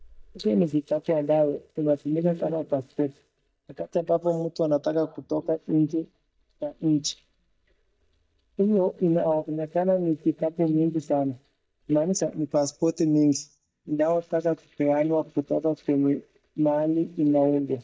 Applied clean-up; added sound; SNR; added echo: neural mask model DeepFilterNet 3.